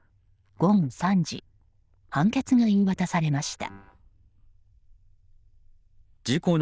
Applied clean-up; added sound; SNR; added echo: neural diffusion model UNIVERSE++.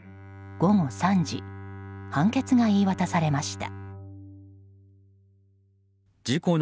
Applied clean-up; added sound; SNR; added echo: none; Bowed string instrument; 14 dB; none.